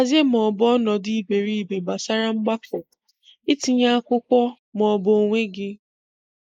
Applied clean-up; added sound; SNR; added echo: neural mask model Resemble Enhance denoiser.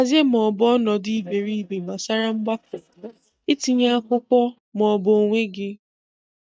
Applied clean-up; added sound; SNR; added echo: neural mask model DeepFilterNet 3.